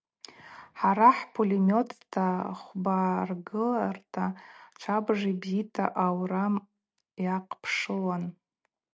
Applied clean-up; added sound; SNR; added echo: none; none; none; none.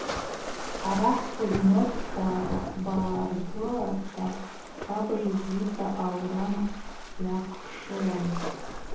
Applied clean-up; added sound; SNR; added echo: none; Waves, surf; 6 dB; reverberation time 0.7 s.